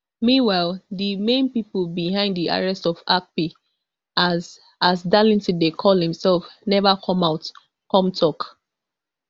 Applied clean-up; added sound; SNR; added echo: none; none; none; none.